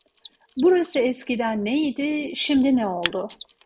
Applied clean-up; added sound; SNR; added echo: none; Mechanisms; 15 dB; none.